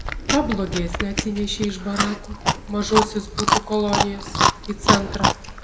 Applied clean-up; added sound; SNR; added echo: none; Chewing, mastication; -2 dB; reverberation time 1.2 s.